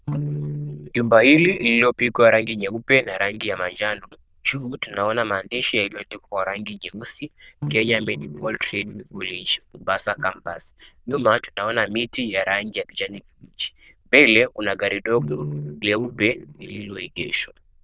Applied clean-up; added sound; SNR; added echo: neural diffusion model UNIVERSE++.